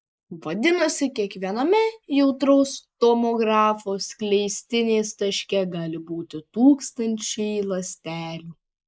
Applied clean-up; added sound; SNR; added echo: neural mask model Resemble Enhance denoiser.